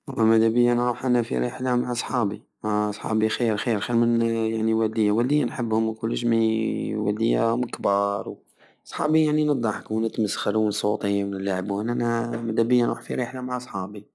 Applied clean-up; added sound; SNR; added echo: none; none; none; none.